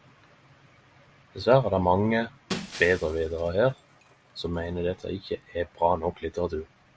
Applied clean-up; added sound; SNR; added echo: none; Shatter; 15 dB; none.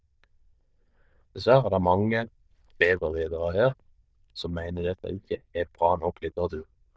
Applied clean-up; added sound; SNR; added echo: neural diffusion model UNIVERSE++.